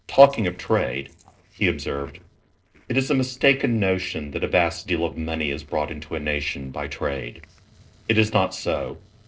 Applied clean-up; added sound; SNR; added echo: neural separator model SepFormer DNS4.